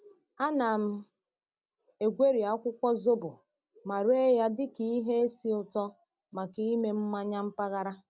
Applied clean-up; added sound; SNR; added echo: none; none; none; none.